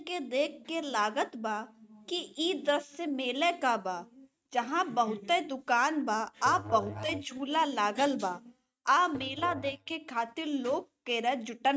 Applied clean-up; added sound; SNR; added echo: neural mask model RNNoise.